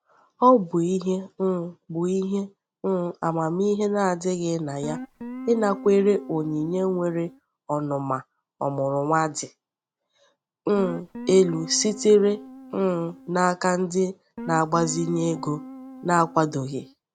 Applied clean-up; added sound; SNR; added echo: none; Guitar; 14 dB; none.